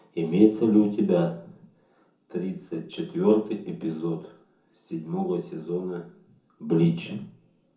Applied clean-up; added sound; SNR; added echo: none; none; none; reverberation time 0.6 s.